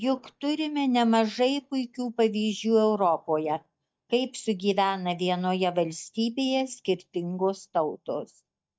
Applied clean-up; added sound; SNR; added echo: neural mask model DeepFilterNet 3.